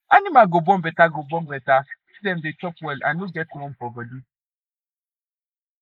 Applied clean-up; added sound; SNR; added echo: neural mask model Resemble Enhance denoiser.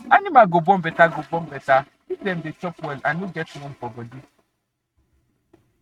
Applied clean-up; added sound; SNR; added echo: neural mask model RNNoise.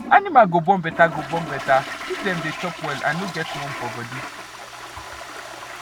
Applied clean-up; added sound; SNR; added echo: none; Toilet flush; 11 dB; none.